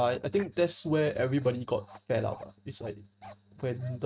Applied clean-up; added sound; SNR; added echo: neural mask model RNNoise.